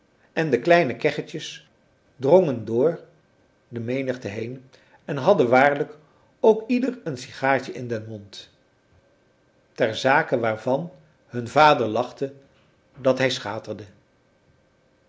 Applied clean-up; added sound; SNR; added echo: none; none; none; none.